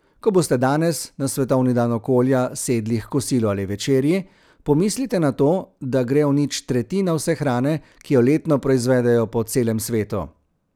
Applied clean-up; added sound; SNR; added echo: none; none; none; none.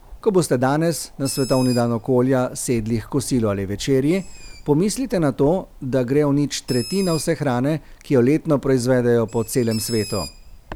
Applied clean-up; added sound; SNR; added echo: none; Bird; 18 dB; none.